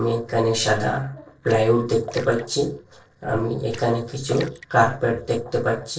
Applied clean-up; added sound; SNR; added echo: neural separator model SepFormer DNS4.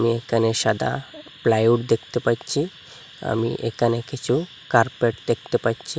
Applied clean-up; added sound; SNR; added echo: none; none; none; none.